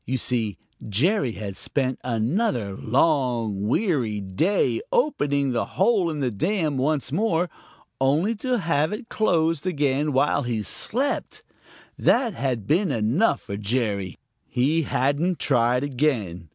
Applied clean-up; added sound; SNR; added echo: none; none; none; none.